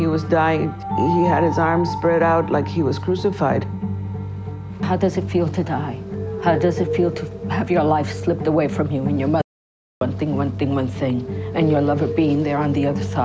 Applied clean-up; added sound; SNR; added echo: none; none; none; none.